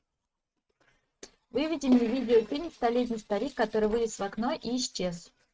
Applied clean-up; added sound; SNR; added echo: neural mask model RNNoise.